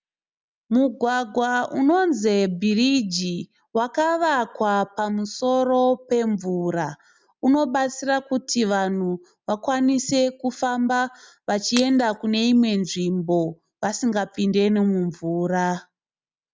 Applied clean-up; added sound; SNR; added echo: none; Shatter; 13 dB; none.